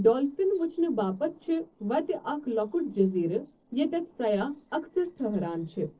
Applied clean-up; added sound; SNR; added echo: neural separator model SepFormer DNS4.